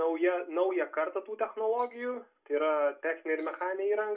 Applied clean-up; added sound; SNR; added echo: none; Rattle (instrument); 19 dB; reverberation time 0.2 s.